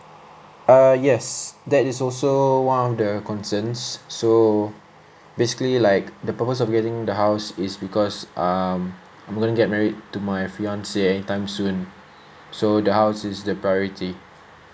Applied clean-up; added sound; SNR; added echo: none; none; none; none.